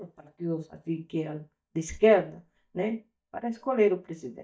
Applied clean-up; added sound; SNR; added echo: neural mask model DeepFilterNet 3.